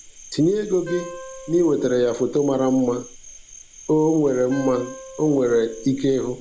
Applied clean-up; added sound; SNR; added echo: none; Wind instrument, woodwind instrument + Cricket; 17 dB; none.